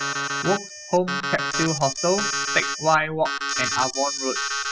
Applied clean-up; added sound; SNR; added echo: classical method spectral subtraction.